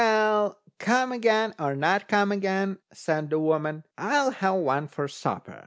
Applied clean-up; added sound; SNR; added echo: none; none; none; none.